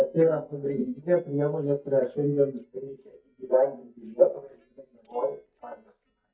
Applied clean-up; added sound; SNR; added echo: neural mask model DeepFilterNet 3.